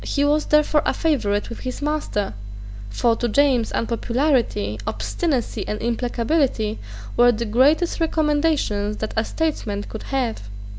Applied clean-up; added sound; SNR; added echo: none; none; none; none.